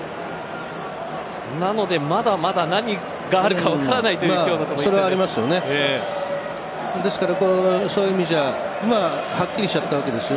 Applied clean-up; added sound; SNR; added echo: none; none; none; none.